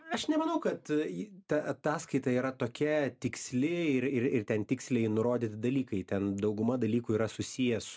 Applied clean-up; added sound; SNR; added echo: none; none; none; none.